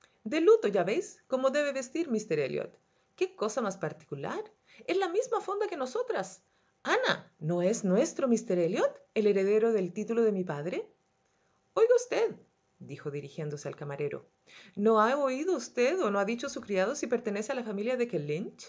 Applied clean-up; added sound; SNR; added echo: none; none; none; none.